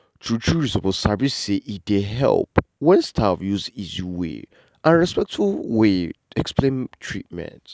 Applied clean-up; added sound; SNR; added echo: none; none; none; none.